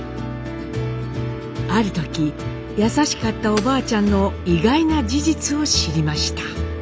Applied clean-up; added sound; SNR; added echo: none; Fire; 18 dB; none.